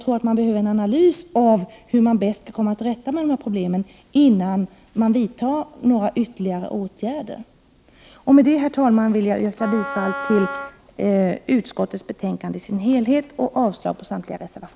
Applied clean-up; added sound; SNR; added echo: none; Wind instrument, woodwind instrument; 10 dB; none.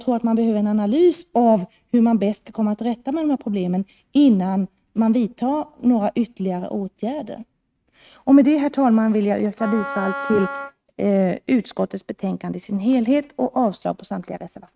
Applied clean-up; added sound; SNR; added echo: neural mask model RNNoise.